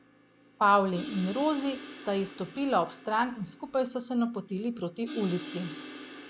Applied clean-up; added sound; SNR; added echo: none; Crash cymbal; 14 dB; none.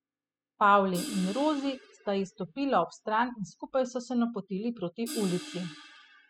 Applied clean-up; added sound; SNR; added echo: classical method spectral subtraction.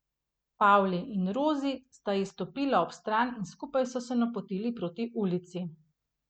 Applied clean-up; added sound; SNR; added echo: none; none; none; none.